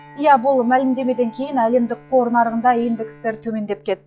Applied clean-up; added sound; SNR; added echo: classical method log-MMSE.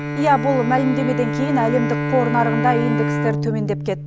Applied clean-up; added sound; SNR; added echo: none; Bowed string instrument; 2 dB; none.